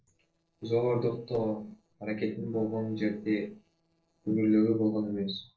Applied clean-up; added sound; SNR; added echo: neural separator model SepFormer DNS4.